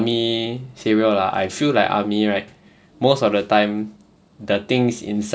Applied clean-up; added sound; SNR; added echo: none; none; none; none.